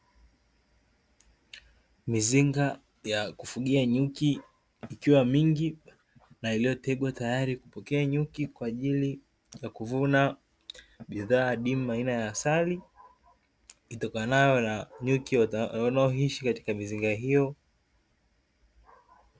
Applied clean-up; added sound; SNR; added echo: none; none; none; none.